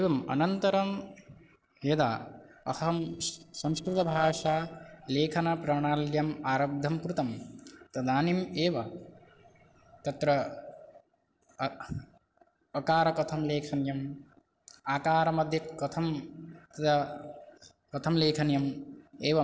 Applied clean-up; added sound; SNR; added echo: neural separator model SepFormer DNS4.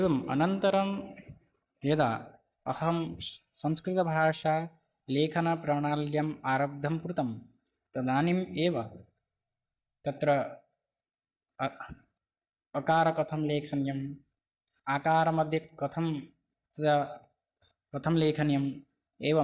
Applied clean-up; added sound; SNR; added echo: neural mask model DeepFilterNet 3.